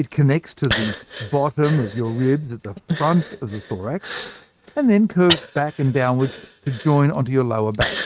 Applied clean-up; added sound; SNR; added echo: neural mask model RNNoise.